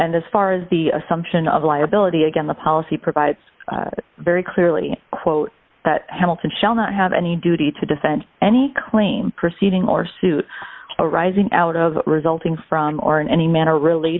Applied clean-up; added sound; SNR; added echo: none; none; none; none.